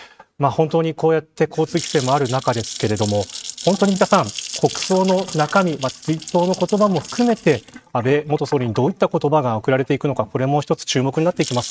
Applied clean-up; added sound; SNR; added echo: neural mask model RNNoise.